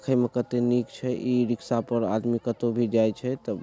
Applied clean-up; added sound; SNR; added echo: none; none; none; none.